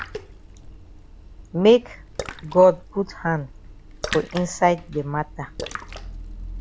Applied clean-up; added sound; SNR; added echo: none; Splash, splatter; 13 dB; none.